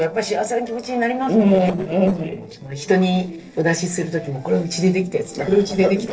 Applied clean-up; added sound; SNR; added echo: neural separator model SepFormer DNS4.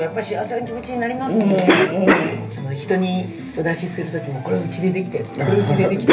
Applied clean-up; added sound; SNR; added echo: none; Cough; 4 dB; reverberation time 0.3 s.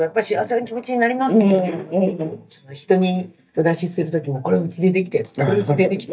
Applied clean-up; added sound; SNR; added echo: neural mask model DeepFilterNet 3.